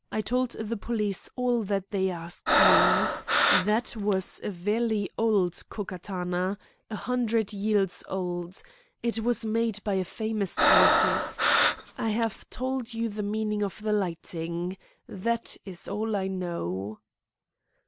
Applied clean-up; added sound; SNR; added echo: none; Breathing; -4 dB; none.